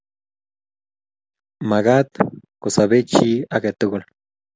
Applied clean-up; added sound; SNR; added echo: none; none; none; none.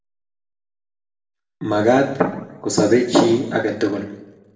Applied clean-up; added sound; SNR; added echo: none; none; none; reverberation time 0.9 s.